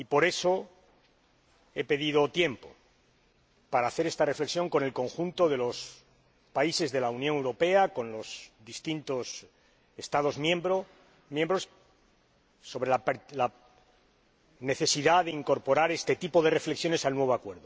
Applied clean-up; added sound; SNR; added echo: none; none; none; none.